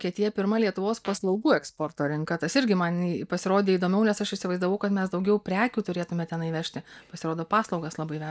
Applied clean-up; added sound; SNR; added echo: neural mask model DeepFilterNet 3.